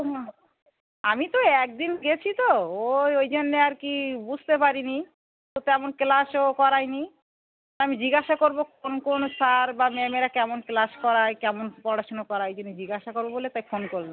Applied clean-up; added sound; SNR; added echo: none; none; none; none.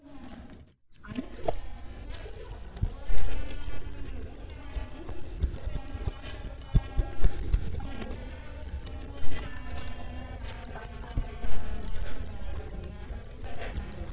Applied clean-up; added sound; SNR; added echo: neural mask model DeepFilterNet 3.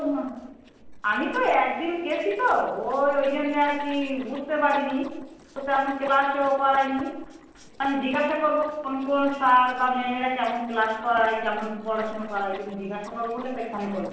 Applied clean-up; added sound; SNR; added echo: neural separator model SepFormer DNS4.